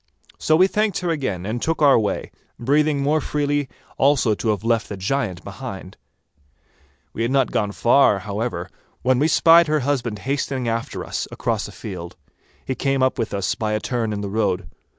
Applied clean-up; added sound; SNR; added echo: none; none; none; none.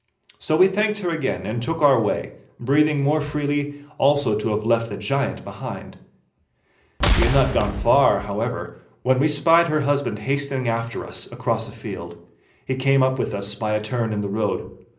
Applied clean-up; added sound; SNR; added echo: none; Boom; 0 dB; reverberation time 0.5 s.